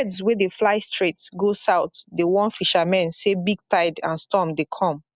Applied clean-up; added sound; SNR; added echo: none; none; none; none.